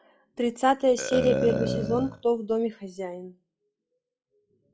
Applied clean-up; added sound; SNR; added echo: classical method log-MMSE.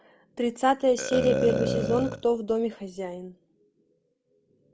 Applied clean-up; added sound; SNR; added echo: none; Burping, eructation; 4 dB; none.